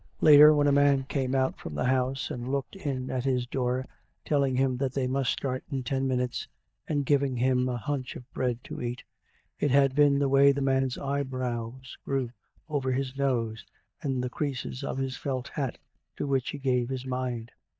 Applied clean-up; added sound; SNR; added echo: neural mask model DeepFilterNet 3.